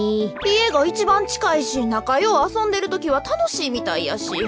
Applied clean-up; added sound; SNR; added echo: none; none; none; none.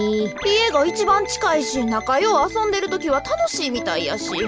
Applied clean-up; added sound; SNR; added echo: none; Alarm; 18 dB; none.